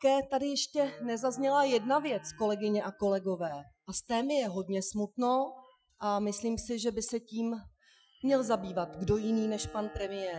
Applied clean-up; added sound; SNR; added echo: classical method Wiener filter.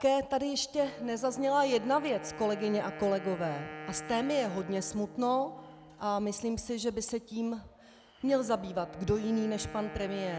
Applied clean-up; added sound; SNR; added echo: none; Wind instrument, woodwind instrument; 15 dB; none.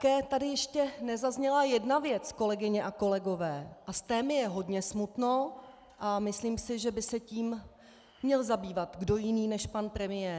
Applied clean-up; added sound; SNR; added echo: none; none; none; none.